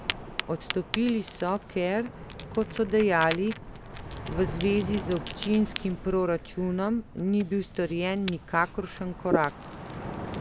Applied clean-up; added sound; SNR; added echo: none; Ocean; 8 dB; none.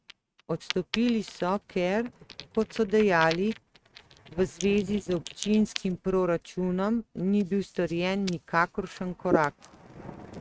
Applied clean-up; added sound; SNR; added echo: neural mask model RNNoise.